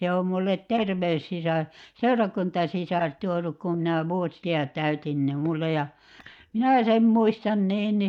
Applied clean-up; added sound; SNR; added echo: neural mask model DeepFilterNet 3.